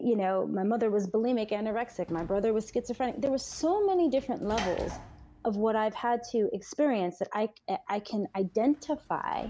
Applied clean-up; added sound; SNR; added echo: none; Sliding door / Slam; 19 dB; none.